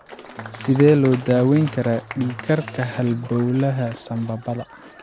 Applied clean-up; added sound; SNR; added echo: none; Applause + Electric guitar; 16 dB; none.